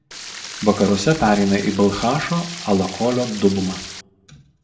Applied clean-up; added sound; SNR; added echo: none; Stream; 13 dB; reverberation time 0.6 s.